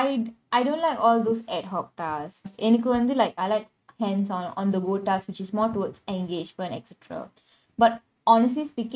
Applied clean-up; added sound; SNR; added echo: neural mask model RNNoise.